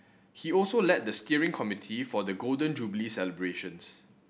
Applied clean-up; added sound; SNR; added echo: none; none; none; none.